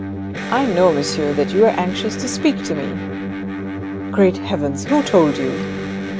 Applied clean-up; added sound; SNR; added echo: none; Electric guitar; 6 dB; none.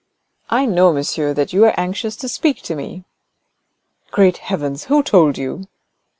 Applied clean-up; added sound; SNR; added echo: none; none; none; none.